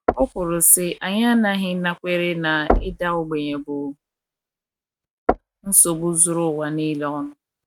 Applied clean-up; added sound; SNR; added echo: neural mask model RNNoise.